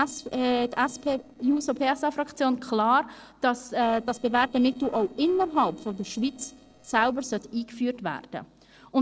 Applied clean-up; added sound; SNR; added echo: neural separator model SepFormer DNS4.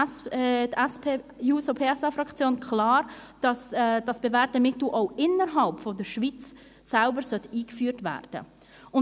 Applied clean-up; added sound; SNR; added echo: none; none; none; none.